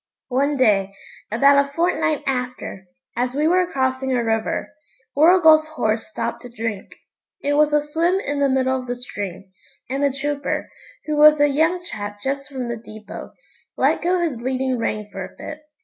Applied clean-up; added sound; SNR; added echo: none; none; none; none.